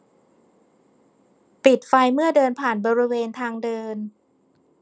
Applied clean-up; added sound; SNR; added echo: none; none; none; none.